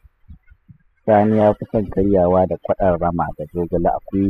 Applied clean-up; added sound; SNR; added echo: classical method spectral subtraction.